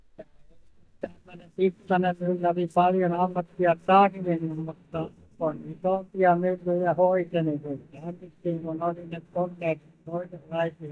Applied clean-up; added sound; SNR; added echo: neural mask model DeepFilterNet 3.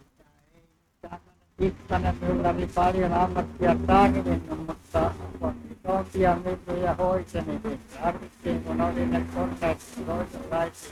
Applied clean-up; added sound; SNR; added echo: neural mask model RNNoise.